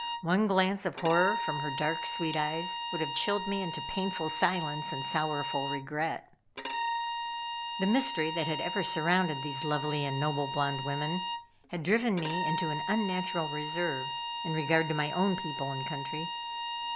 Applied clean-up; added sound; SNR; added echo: none; Bowed string instrument; 4 dB; none.